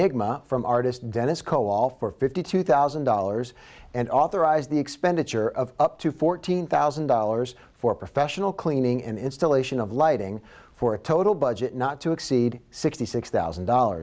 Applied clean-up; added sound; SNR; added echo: none; none; none; none.